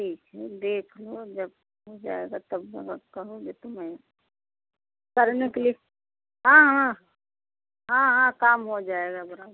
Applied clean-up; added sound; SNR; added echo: none; none; none; none.